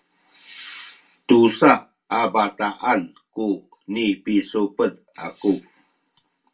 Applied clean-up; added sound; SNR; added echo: none; none; none; reverberation time 0.2 s.